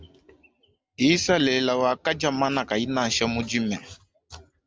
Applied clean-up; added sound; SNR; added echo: none; none; none; none.